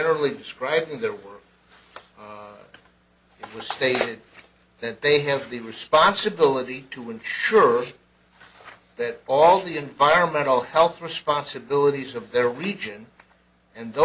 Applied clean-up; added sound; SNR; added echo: none; none; none; none.